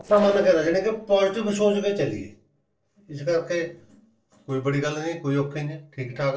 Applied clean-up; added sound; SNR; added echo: neural separator model SepFormer DNS4.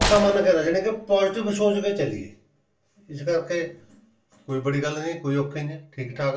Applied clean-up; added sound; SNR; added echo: none; Gunshot, gunfire; 6 dB; reverberation time 0.3 s.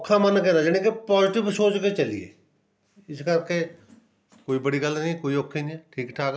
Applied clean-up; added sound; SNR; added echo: none; none; none; none.